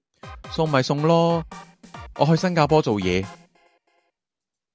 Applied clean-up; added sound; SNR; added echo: none; Drum kit; 19 dB; none.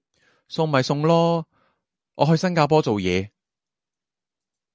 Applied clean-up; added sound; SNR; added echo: none; none; none; none.